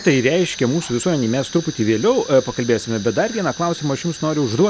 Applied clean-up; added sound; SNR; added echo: none; Fire; 16 dB; none.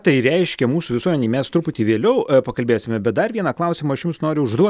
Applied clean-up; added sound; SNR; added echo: none; none; none; none.